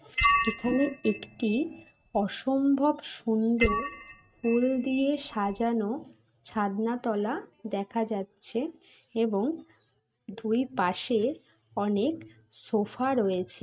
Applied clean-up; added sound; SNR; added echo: neural mask model RNNoise.